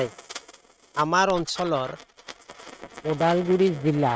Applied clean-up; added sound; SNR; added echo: neural mask model RNNoise.